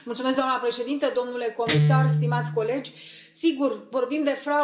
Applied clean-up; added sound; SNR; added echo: none; Guitar; 2 dB; reverberation time 0.6 s.